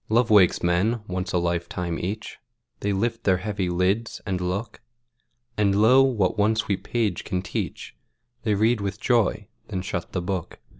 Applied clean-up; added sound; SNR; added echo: none; none; none; none.